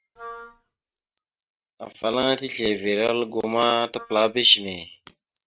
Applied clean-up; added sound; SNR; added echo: neural mask model RNNoise.